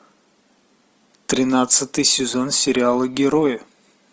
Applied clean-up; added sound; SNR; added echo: none; none; none; none.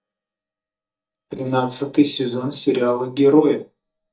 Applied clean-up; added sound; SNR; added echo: neural mask model DeepFilterNet 3.